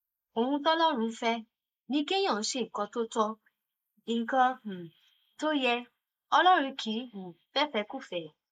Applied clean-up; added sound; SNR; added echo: neural mask model Resemble Enhance denoiser.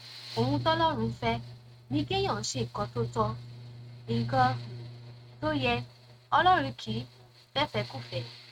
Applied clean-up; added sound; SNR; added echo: neural mask model RNNoise.